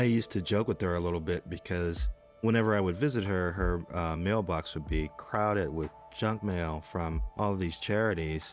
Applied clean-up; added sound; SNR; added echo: none; none; none; none.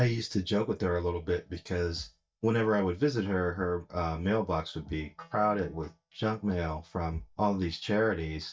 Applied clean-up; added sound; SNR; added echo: neural mask model DeepFilterNet 3.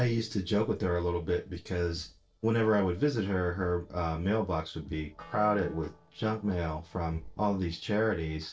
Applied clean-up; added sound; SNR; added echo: neural separator model SepFormer DNS4.